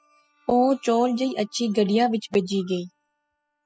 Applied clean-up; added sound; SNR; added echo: classical method spectral subtraction.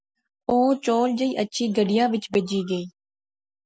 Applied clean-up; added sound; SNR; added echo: none; none; none; none.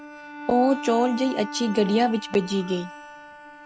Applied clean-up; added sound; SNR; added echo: none; Bowed string instrument; 13 dB; none.